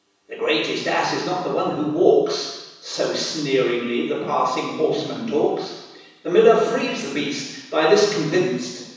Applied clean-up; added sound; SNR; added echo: none; none; none; reverberation time 1.1 s.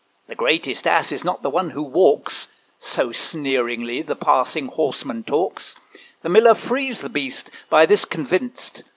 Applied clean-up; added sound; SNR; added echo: none; none; none; none.